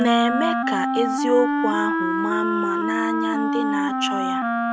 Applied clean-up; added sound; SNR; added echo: none; Wind instrument, woodwind instrument; -3 dB; none.